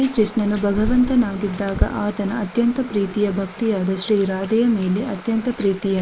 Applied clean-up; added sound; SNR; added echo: neural mask model Resemble Enhance denoiser.